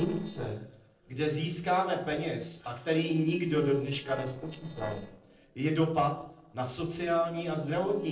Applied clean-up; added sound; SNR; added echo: neural separator model SepFormer DNS4.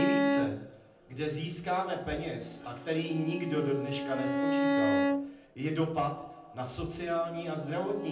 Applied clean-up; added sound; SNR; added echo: none; Bowed string instrument; 0 dB; reverberation time 0.6 s.